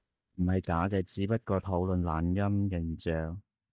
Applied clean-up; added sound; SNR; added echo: neural mask model DeepFilterNet 3.